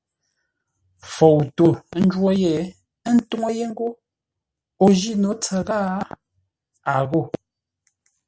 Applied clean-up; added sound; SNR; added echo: none; none; none; none.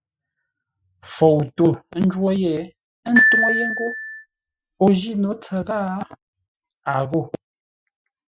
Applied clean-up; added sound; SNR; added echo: classical method Wiener filter.